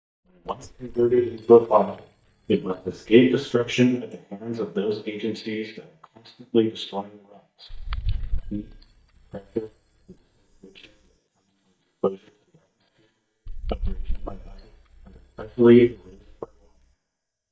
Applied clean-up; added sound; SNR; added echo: neural mask model DeepFilterNet 3.